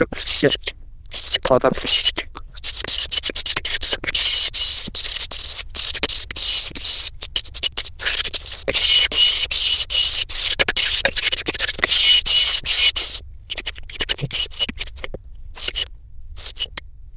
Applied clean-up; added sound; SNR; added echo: neural diffusion model UNIVERSE++.